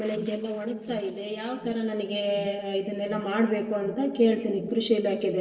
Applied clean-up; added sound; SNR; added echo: neural separator model SepFormer DNS4.